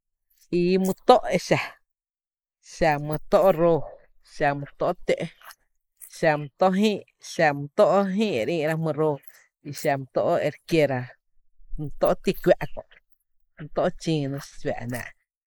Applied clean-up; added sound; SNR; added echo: neural mask model Resemble Enhance denoiser.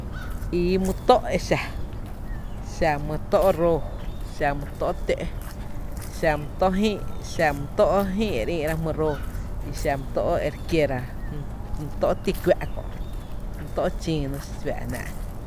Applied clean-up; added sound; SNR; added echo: none; Walk, footsteps; 5 dB; none.